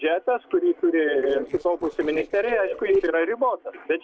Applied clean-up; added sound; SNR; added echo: neural separator model SepFormer DNS4.